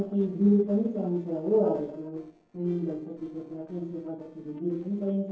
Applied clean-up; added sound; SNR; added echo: neural separator model SepFormer DNS4.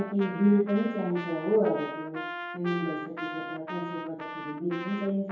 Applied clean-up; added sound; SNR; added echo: none; Trumpet; 10 dB; reverberation time 2.2 s.